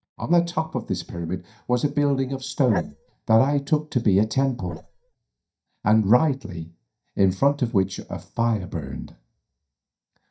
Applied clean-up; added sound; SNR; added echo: neural mask model DeepFilterNet 3.